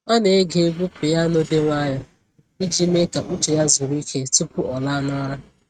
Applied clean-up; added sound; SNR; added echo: neural mask model RNNoise.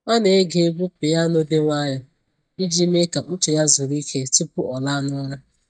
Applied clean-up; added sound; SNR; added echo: neural mask model DeepFilterNet 3.